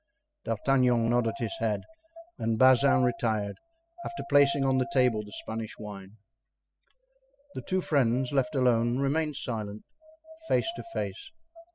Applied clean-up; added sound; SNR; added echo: classical method spectral subtraction.